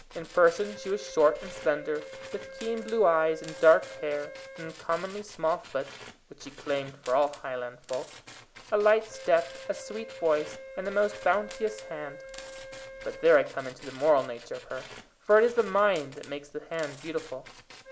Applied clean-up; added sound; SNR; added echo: none; Wind instrument, woodwind instrument + Tools; 16 dB; none.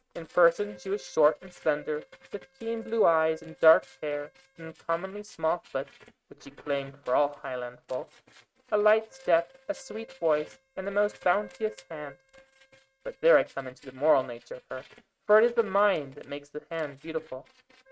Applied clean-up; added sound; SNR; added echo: neural mask model RNNoise.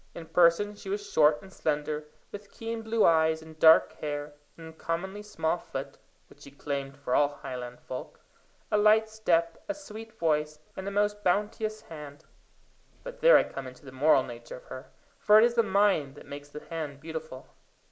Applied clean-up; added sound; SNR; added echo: none; none; none; none.